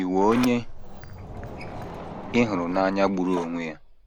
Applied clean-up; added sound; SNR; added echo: none; Sliding door; 11 dB; none.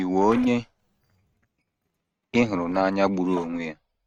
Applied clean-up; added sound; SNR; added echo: neural mask model RNNoise.